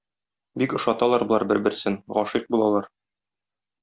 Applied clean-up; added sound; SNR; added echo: none; none; none; none.